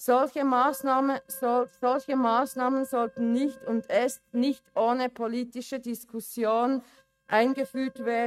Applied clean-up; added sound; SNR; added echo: neural mask model RNNoise.